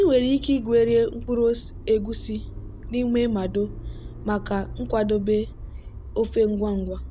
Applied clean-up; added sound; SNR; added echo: none; Motor vehicle (road); 12 dB; none.